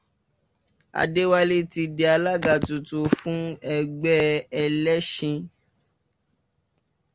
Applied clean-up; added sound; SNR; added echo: none; none; none; none.